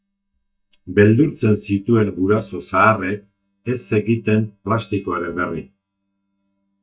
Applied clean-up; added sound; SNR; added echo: neural mask model DeepFilterNet 3.